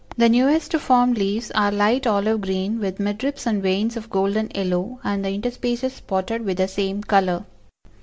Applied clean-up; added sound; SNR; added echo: none; none; none; none.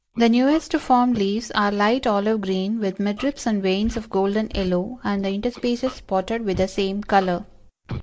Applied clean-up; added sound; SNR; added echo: neural mask model Resemble Enhance denoiser.